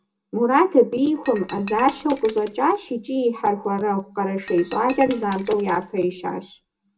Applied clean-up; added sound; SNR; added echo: none; Shatter; 17 dB; reverberation time 0.2 s.